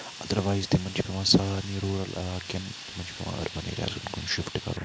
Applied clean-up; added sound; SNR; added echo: none; Fire; 13 dB; none.